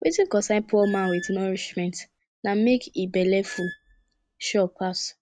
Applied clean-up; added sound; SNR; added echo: neural mask model RNNoise.